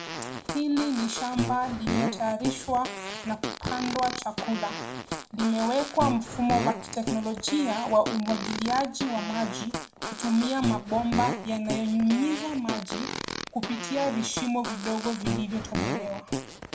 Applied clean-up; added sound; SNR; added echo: none; Fart; 5 dB; reverberation time 0.5 s.